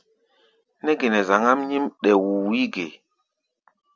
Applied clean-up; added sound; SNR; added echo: none; none; none; none.